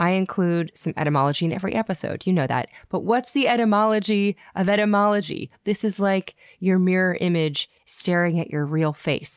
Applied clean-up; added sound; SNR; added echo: none; none; none; none.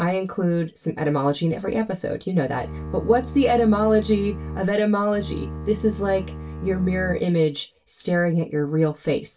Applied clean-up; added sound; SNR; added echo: none; Bowed string instrument; 11 dB; reverberation time 0.2 s.